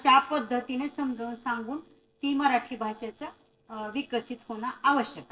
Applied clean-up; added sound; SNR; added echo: neural separator model SepFormer DNS4.